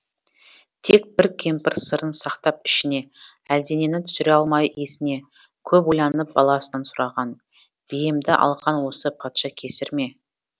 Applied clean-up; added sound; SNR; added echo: none; none; none; none.